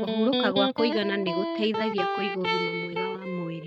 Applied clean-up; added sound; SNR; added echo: neural mask model RNNoise.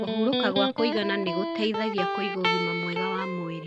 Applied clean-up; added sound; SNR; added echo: none; Electric guitar; 0 dB; none.